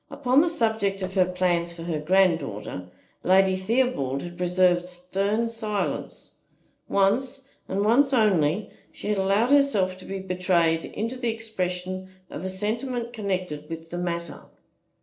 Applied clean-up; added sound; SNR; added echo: neural separator model SepFormer DNS4.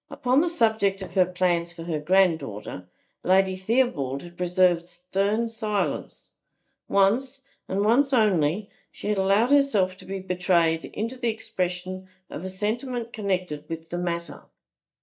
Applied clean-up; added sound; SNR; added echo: neural mask model DeepFilterNet 3.